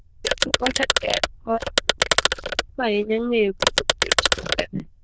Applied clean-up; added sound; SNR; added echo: neural diffusion model UNIVERSE++.